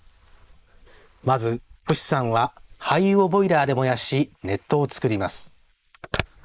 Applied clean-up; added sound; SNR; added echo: neural mask model Resemble Enhance denoiser.